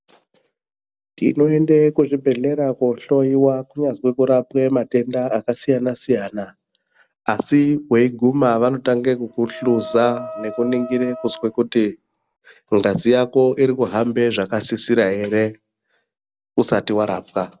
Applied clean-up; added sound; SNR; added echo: none; Wind instrument, woodwind instrument; 15 dB; none.